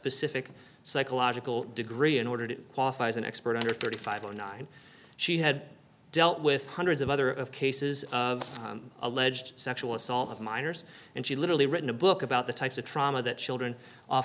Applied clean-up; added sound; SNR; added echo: none; Coin (dropping); 13 dB; none.